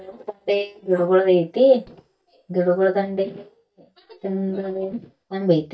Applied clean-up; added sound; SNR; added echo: neural mask model DeepFilterNet 3.